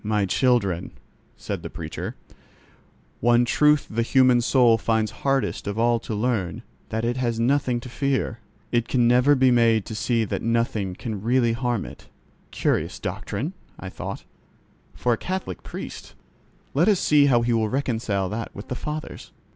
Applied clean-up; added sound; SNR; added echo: none; none; none; none.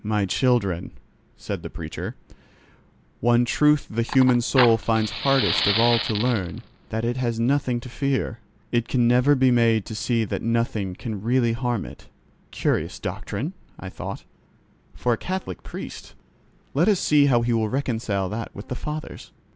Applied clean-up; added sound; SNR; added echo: none; Fire; 6 dB; none.